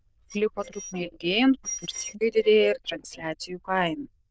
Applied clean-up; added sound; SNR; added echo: neural diffusion model UNIVERSE++.